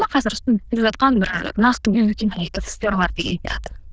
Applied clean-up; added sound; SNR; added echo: neural diffusion model UNIVERSE++.